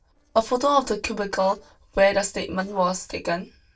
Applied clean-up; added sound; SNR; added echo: neural separator model SepFormer DNS4.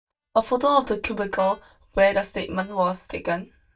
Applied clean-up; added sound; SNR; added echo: neural mask model DeepFilterNet 3.